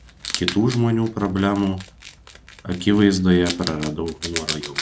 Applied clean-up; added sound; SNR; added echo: none; Wild animals; 11 dB; none.